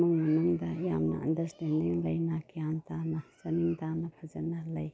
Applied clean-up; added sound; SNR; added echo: none; none; none; none.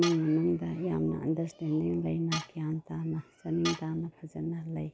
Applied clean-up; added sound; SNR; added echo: none; Tools; 10 dB; none.